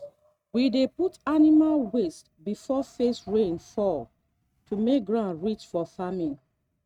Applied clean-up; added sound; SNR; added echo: neural mask model RNNoise.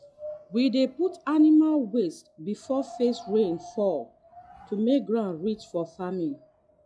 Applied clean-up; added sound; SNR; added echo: classical method log-MMSE.